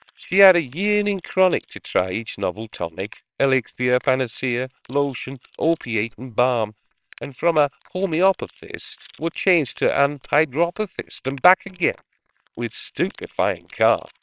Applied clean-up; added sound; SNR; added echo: neural separator model SepFormer WHAMR!.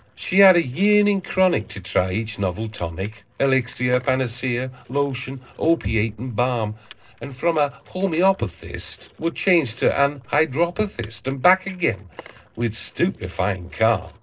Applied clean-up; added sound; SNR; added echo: neural separator model SepFormer DNS4.